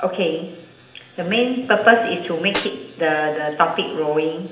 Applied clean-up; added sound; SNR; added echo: none; Snare drum; 13 dB; reverberation time 0.8 s.